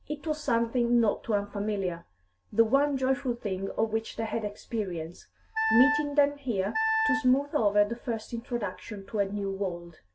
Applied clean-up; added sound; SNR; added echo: none; Wind instrument, woodwind instrument; 2 dB; none.